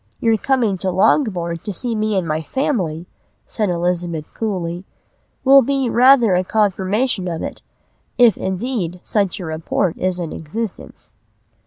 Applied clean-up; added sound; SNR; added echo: none; none; none; none.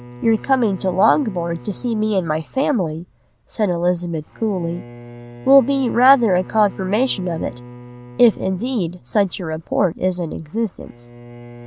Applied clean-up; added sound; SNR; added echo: none; Bowed string instrument; 19 dB; none.